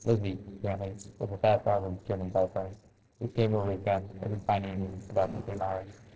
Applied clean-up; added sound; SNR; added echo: neural separator model SepFormer DNS4.